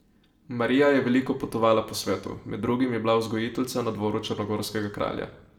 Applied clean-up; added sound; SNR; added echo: none; none; none; reverberation time 0.6 s.